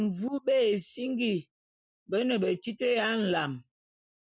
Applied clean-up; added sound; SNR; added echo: none; none; none; none.